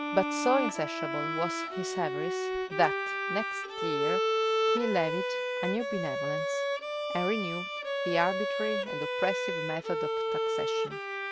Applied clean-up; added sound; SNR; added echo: none; Bowed string instrument; -2 dB; none.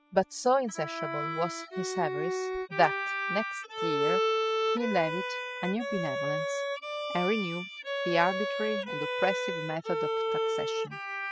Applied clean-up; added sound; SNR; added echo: classical method spectral subtraction.